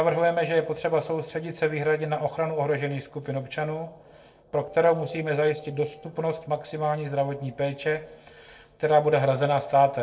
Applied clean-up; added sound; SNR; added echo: neural separator model SepFormer DNS4.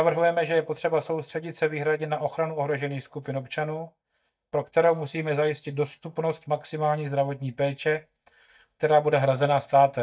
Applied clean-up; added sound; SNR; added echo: neural mask model DeepFilterNet 3.